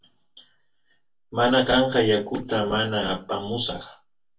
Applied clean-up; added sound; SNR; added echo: none; none; none; reverberation time 0.1 s.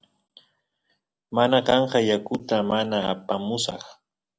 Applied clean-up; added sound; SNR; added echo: none; none; none; none.